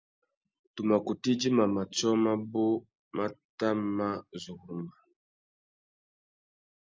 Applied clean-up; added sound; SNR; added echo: none; none; none; none.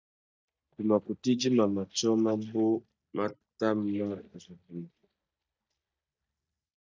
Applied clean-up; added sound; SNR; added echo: neural mask model DeepFilterNet 3.